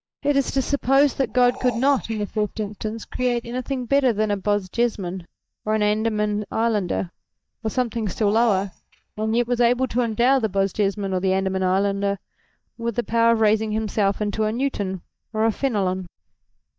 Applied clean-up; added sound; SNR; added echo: neural mask model DeepFilterNet 3.